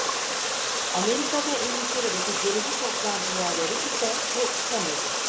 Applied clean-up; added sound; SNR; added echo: none; Water; -4 dB; none.